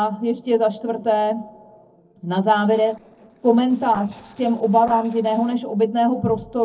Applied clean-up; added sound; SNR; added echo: neural separator model SepFormer DNS4.